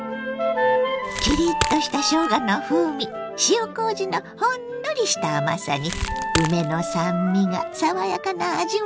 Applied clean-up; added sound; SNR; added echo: none; Crackle; 10 dB; none.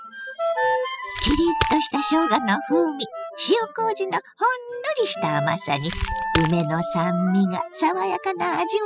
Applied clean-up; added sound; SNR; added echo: classical method spectral subtraction.